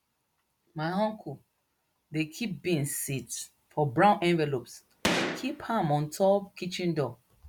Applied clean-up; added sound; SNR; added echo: none; Gunshot, gunfire; 3 dB; none.